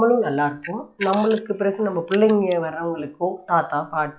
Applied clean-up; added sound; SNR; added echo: classical method log-MMSE.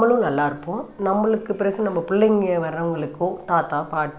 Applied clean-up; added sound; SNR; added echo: none; none; none; none.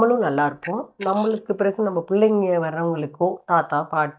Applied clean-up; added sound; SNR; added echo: neural mask model DeepFilterNet 3.